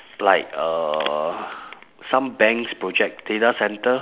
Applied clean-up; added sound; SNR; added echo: none; none; none; none.